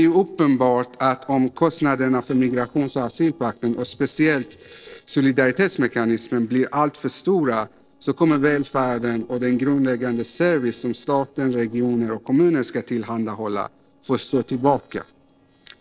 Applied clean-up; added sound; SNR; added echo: neural separator model SepFormer DNS4.